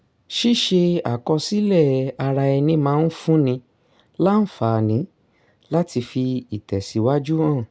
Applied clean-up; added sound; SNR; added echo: none; none; none; none.